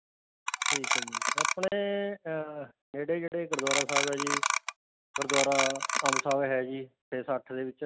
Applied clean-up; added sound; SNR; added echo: none; Clock; -3 dB; none.